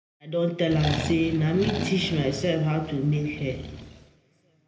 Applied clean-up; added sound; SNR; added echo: none; Accelerating, revving, vroom; 7 dB; reverberation time 0.8 s.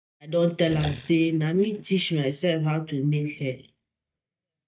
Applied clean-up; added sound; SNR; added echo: neural mask model DeepFilterNet 3.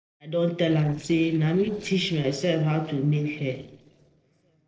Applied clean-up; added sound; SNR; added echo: neural separator model SepFormer DNS4.